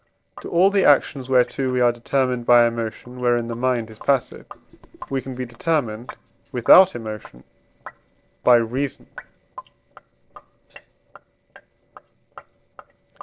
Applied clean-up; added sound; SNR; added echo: neural separator model SepFormer DNS4.